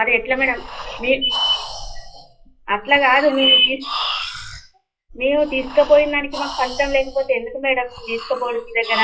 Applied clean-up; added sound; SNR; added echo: classical method WPE with log-MMSE.